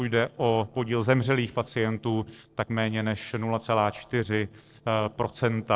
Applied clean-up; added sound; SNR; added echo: neural separator model SepFormer DNS4.